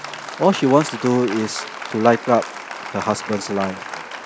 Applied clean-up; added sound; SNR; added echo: none; Applause; 11 dB; none.